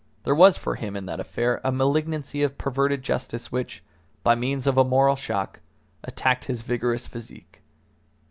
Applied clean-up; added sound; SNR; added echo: none; none; none; none.